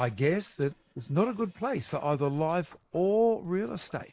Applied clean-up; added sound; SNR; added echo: neural mask model Resemble Enhance denoiser.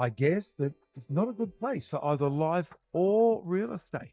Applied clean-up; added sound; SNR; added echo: neural mask model DeepFilterNet 3.